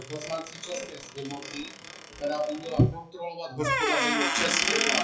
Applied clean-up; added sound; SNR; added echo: classical method WPE with log-MMSE.